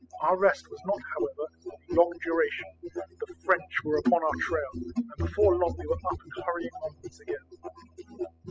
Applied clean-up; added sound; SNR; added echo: classical method spectral subtraction.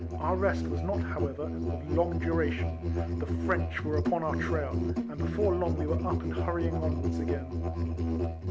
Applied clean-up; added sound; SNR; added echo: none; Musical instrument; -3 dB; none.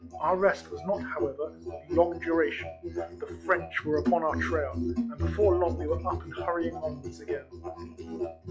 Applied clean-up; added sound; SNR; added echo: classical method log-MMSE.